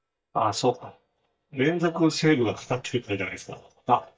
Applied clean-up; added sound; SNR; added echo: neural mask model DeepFilterNet 3.